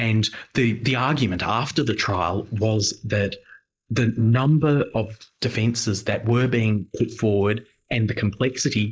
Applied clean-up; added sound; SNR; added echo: neural mask model Resemble Enhance denoiser.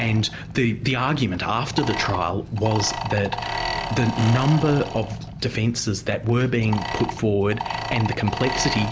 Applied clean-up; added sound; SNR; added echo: none; Mechanisms; 9 dB; none.